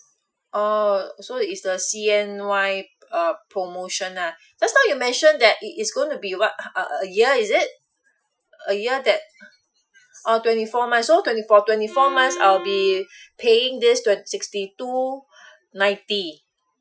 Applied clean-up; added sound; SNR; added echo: classical method Wiener filter.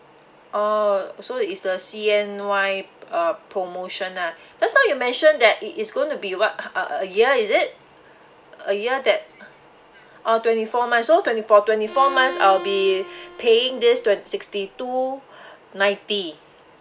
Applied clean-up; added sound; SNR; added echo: none; Bowed string instrument; 14 dB; none.